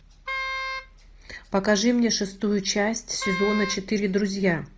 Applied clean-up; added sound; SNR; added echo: none; Wind instrument, woodwind instrument; 8 dB; none.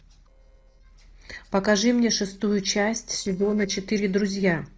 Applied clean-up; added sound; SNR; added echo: neural separator model SepFormer DNS4.